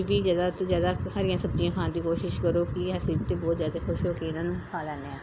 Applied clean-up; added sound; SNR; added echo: none; none; none; none.